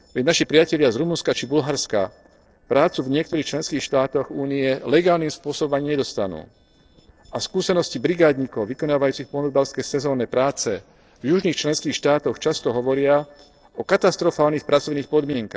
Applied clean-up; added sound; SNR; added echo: neural separator model SepFormer DNS4.